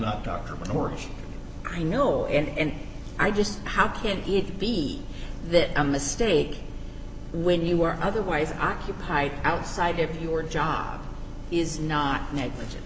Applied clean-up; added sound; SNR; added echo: none; none; none; none.